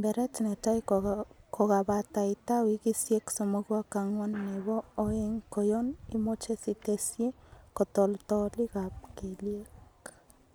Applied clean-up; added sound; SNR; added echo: none; none; none; none.